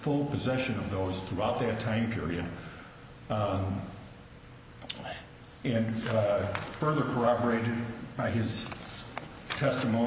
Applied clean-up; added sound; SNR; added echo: none; none; none; none.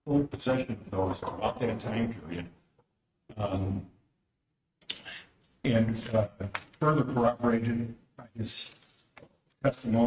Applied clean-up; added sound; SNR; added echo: neural mask model RNNoise.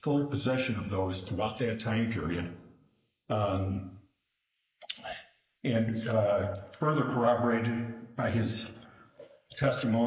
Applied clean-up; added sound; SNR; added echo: neural mask model Resemble Enhance denoiser.